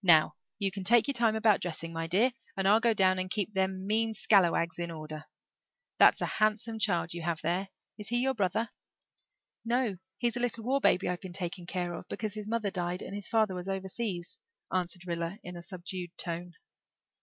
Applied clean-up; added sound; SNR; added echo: none; none; none; none.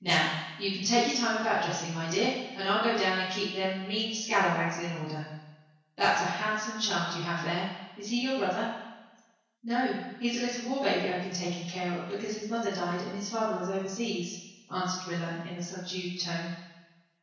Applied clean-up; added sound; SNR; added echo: none; none; none; reverberation time 1.1 s.